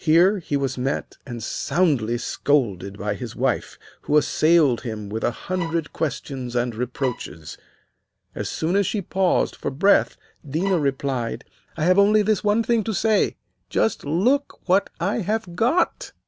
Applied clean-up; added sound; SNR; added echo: none; Bowed string instrument; 15 dB; none.